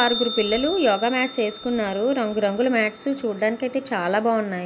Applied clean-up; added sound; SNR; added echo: none; Bell; 12 dB; none.